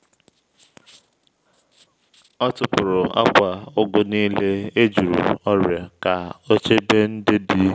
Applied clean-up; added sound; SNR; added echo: none; none; none; none.